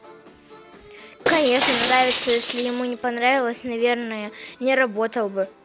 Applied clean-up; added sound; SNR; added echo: none; Shatter; 8 dB; none.